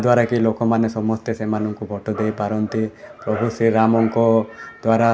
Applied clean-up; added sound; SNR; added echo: none; none; none; none.